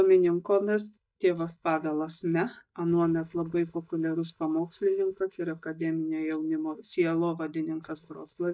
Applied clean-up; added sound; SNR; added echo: neural mask model DeepFilterNet 3.